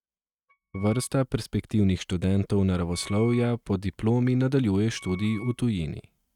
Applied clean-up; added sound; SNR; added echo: neural mask model RNNoise.